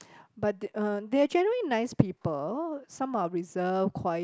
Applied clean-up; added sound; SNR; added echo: none; none; none; none.